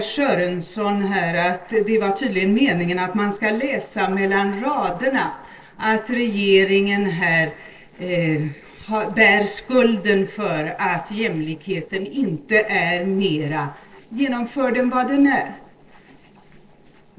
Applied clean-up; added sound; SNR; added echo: neural separator model SepFormer DNS4.